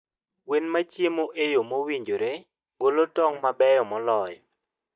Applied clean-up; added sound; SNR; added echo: neural mask model DeepFilterNet 3.